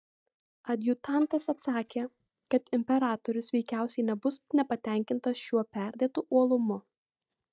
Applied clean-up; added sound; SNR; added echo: neural mask model DeepFilterNet 3.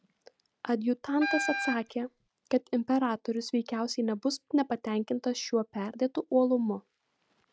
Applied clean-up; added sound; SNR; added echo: none; Wind instrument, woodwind instrument; 5 dB; none.